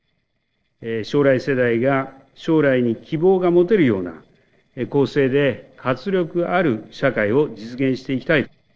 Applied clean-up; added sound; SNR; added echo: neural separator model SepFormer DNS4.